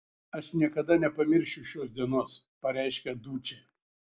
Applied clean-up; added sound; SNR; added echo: none; none; none; none.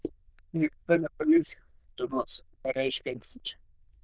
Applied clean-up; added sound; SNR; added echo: neural diffusion model UNIVERSE++.